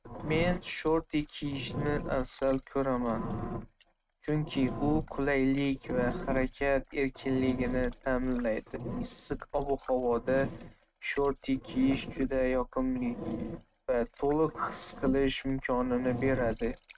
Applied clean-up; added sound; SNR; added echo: neural mask model RNNoise.